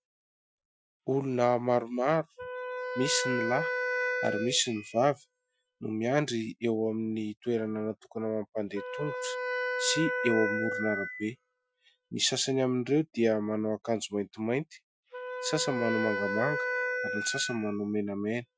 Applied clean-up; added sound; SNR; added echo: classical method Wiener filter.